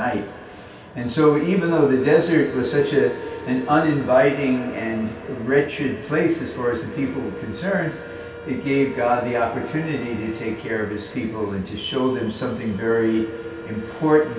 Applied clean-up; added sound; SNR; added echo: none; Wind instrument, woodwind instrument; 19 dB; reverberation time 0.3 s.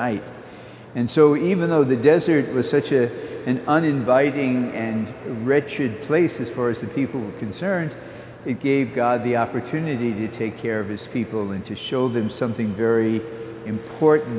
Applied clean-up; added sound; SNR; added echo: none; none; none; none.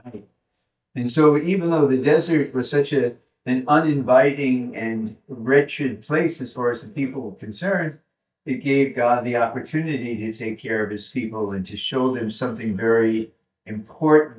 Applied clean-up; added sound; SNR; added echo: neural mask model DeepFilterNet 3.